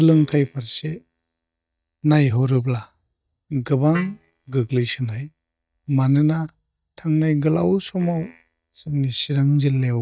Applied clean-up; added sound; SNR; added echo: neural mask model DeepFilterNet 3.